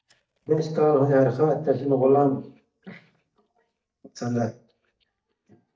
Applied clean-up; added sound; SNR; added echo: neural mask model DeepFilterNet 3.